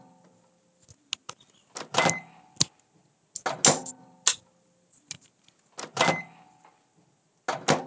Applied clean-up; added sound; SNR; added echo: none; Microwave oven; -2 dB; none.